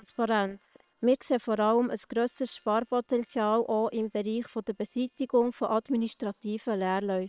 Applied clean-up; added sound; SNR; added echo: neural separator model SepFormer WHAM!.